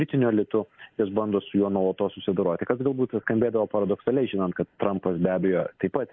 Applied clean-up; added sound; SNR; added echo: neural mask model Resemble Enhance denoiser.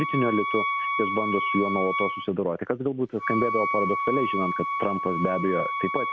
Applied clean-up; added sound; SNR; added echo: none; Wind instrument, woodwind instrument; 1 dB; none.